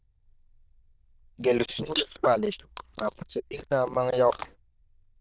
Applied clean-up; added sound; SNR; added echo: neural diffusion model UNIVERSE++.